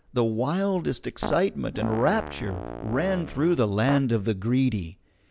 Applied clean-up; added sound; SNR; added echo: none; Fart; 10 dB; none.